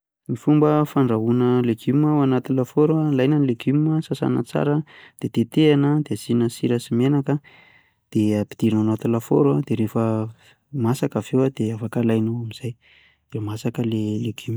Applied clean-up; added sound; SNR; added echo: none; none; none; none.